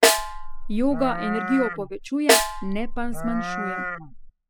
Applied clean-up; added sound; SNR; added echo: classical method spectral subtraction.